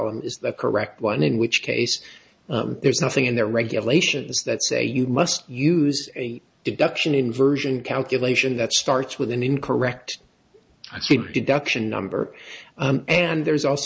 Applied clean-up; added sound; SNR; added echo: none; none; none; none.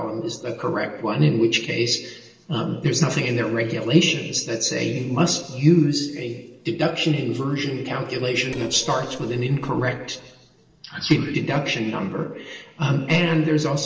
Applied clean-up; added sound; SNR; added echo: neural separator model SepFormer DNS4.